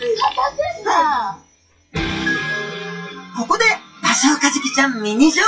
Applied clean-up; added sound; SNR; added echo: classical method WPE with log-MMSE.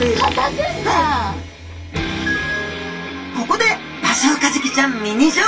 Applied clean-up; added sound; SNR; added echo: none; Coin (dropping); 20 dB; reverberation time 0.2 s.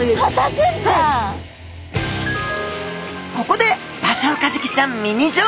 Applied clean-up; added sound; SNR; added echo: none; none; none; none.